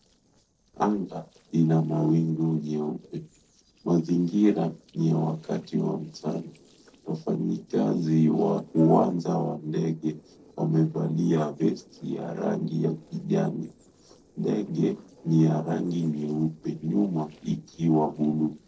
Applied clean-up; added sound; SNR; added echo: neural separator model SepFormer DNS4.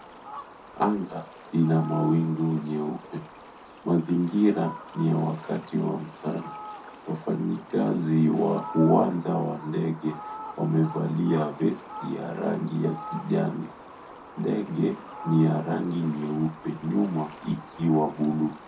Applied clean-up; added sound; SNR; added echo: none; Fowl; 16 dB; reverberation time 0.3 s.